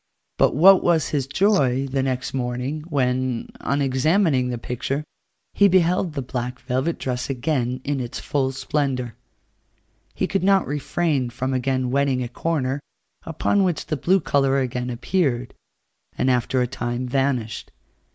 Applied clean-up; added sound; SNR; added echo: neural mask model Resemble Enhance denoiser.